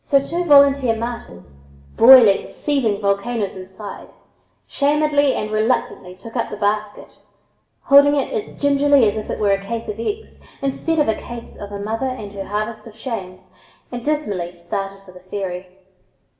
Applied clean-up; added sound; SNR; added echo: none; Piano; 19 dB; reverberation time 0.7 s.